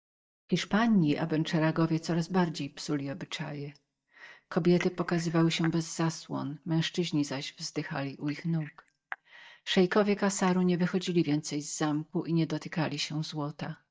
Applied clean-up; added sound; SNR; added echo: neural mask model DeepFilterNet 3.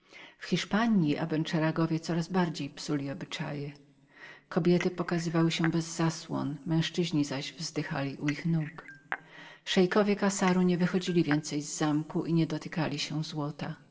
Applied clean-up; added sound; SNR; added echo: none; Cutlery, silverware / Dishes, pots, and pans / Chink, clink; 13 dB; reverberation time 2.7 s.